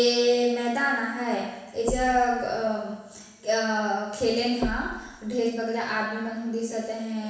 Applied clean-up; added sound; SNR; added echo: none; Knock; 14 dB; reverberation time 1.1 s.